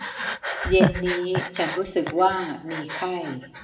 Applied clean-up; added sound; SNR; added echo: none; Breathing; 3 dB; reverberation time 0.6 s.